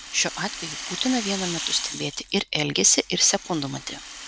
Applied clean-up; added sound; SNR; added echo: none; Rattle (instrument); 10 dB; none.